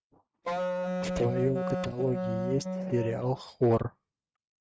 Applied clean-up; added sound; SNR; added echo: neural mask model RNNoise.